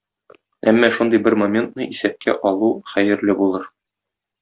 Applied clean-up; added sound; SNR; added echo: none; none; none; none.